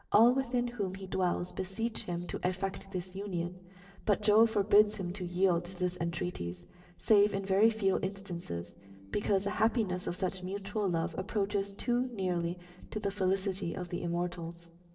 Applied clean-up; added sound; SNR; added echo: neural separator model SepFormer DNS4.